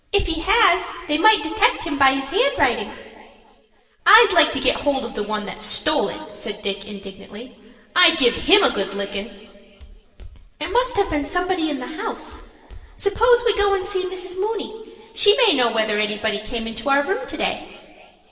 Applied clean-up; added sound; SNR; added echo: none; Walk, footsteps; 18 dB; reverberation time 2.3 s.